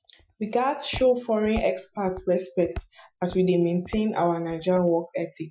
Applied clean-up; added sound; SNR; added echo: classical method Wiener filter.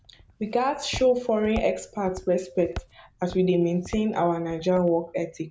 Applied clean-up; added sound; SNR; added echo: none; Walk, footsteps; 17 dB; none.